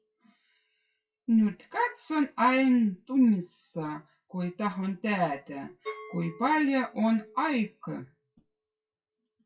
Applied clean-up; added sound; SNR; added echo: classical method WPE with log-MMSE.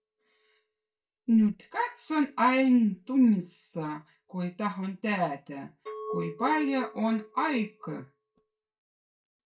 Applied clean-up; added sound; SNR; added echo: neural mask model DeepFilterNet 3.